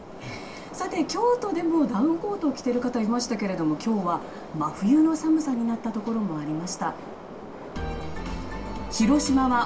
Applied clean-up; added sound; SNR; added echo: none; Subway, metro, underground; 14 dB; reverberation time 0.2 s.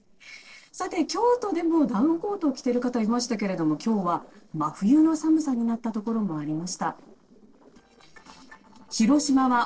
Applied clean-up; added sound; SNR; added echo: neural separator model SepFormer DNS4.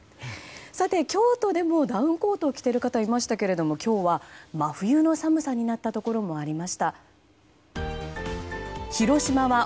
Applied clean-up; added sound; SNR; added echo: none; none; none; none.